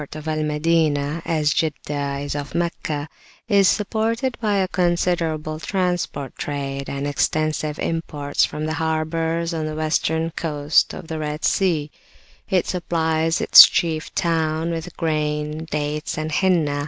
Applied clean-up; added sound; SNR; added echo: none; none; none; none.